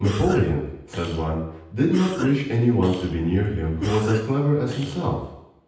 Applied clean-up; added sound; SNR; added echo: none; Cough; 13 dB; reverberation time 0.9 s.